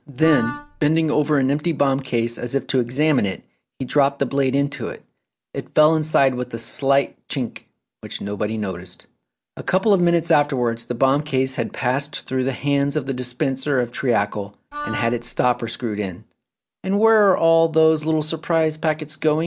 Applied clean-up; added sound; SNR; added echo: none; Wind instrument, woodwind instrument; 11 dB; none.